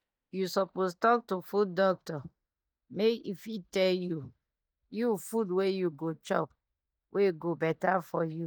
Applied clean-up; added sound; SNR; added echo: neural mask model DeepFilterNet 3.